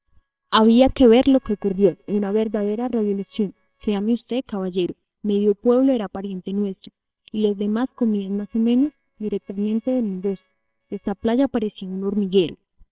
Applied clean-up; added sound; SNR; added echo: neural separator model SepFormer WHAMR!.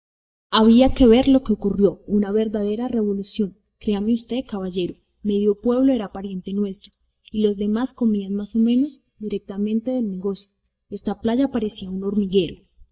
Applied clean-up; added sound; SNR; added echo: neural mask model DeepFilterNet 3.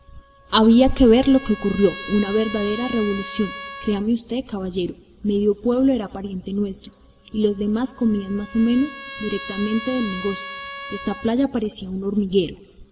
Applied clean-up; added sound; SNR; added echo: none; Trumpet; 16 dB; reverberation time 1.1 s.